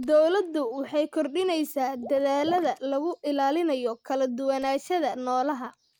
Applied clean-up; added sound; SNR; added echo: neural mask model RNNoise.